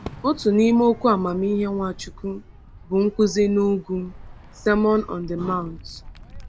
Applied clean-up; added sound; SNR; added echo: none; Crowd / Fireworks + Traffic noise, roadway noise / Bus; 18 dB; none.